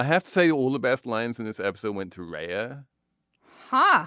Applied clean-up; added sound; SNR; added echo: none; none; none; none.